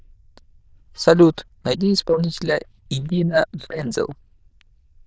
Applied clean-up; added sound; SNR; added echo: neural diffusion model UNIVERSE++.